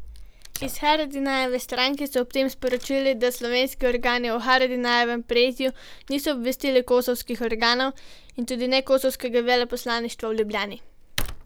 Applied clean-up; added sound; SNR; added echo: none; Tearing / Wood; 16 dB; none.